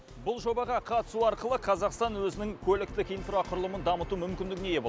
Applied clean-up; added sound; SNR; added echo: none; none; none; none.